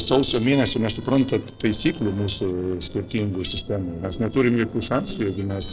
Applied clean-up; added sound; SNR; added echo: neural separator model SepFormer DNS4.